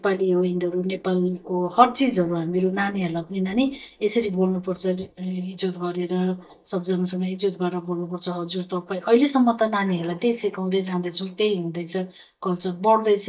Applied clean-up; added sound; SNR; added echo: neural mask model DeepFilterNet 3.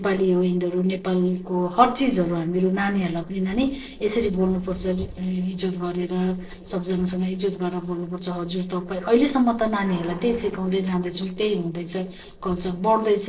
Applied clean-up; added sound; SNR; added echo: neural separator model SepFormer DNS4.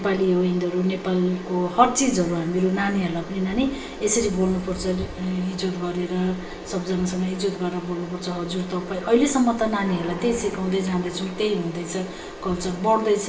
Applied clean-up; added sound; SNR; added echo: none; Guitar; 12 dB; reverberation time 0.6 s.